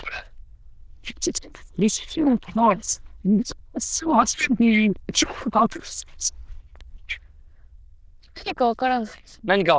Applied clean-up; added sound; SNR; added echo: neural diffusion model UNIVERSE++.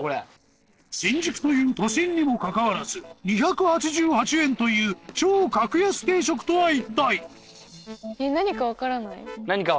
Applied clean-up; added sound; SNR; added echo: neural separator model SepFormer DNS4.